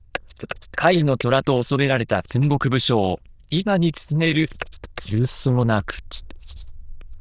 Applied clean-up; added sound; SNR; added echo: neural diffusion model UNIVERSE++.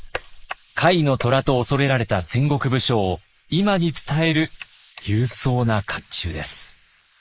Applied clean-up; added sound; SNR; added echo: neural mask model Resemble Enhance denoiser.